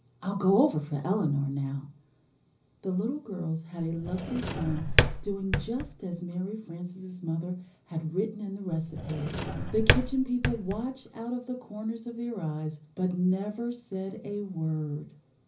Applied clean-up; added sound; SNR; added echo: none; Drawer open or close; -1 dB; reverberation time 0.5 s.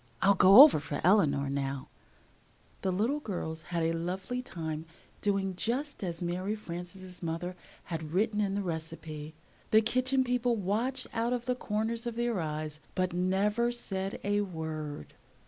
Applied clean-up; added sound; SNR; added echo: none; none; none; none.